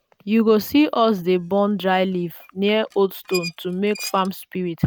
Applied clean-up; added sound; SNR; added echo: none; Squeak; 18 dB; none.